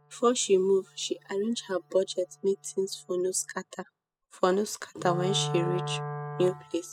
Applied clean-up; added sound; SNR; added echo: classical method spectral subtraction.